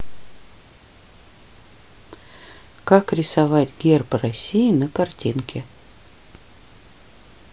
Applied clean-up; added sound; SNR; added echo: none; none; none; none.